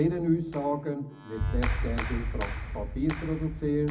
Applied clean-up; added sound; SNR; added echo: none; Clapping; 3 dB; reverberation time 0.4 s.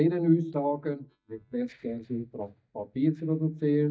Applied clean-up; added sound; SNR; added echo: neural mask model DeepFilterNet 3.